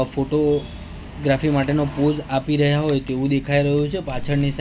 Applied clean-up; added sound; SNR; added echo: none; none; none; none.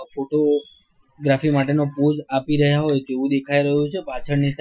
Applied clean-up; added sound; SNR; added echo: classical method Wiener filter.